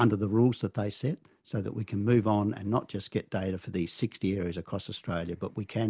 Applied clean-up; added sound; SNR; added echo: none; none; none; none.